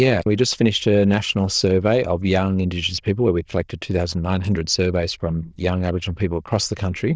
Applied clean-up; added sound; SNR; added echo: neural diffusion model UNIVERSE++.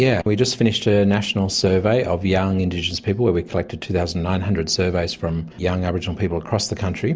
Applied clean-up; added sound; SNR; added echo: none; none; none; none.